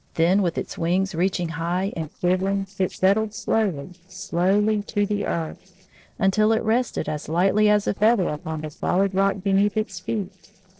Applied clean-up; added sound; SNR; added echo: neural separator model SepFormer DNS4.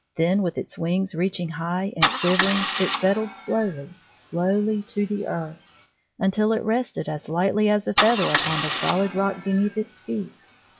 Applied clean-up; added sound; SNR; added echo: classical method log-MMSE.